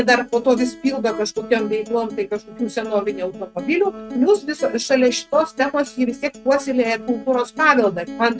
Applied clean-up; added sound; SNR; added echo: neural mask model RNNoise.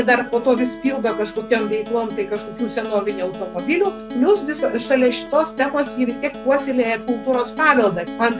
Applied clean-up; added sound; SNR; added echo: none; Acoustic guitar; 12 dB; none.